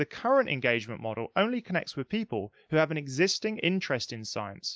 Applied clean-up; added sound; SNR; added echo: none; none; none; none.